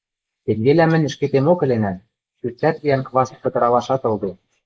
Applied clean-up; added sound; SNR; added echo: neural mask model Resemble Enhance denoiser.